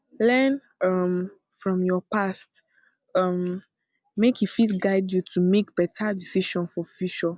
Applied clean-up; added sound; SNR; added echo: none; none; none; none.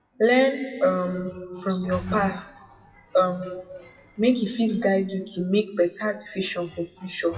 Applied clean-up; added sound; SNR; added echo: classical method WPE with log-MMSE.